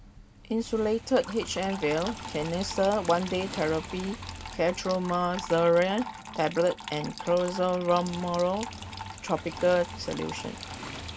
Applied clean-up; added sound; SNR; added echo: none; Trickle, dribble / Water tap, faucet + Motorcycle / Engine; 12 dB; none.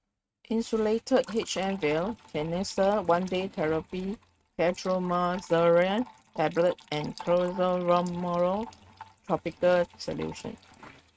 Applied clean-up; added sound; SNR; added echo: neural mask model RNNoise.